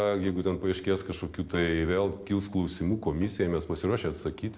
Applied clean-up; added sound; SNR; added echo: neural separator model SepFormer DNS4.